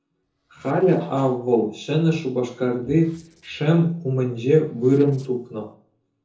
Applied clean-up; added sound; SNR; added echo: neural separator model SepFormer DNS4.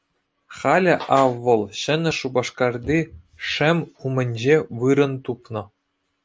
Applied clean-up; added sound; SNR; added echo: none; none; none; none.